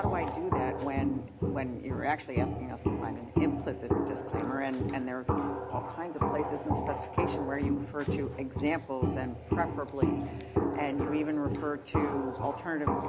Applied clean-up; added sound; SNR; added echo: none; Walk, footsteps; -2 dB; none.